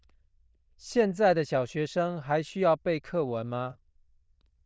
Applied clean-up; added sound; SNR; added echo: neural diffusion model UNIVERSE++.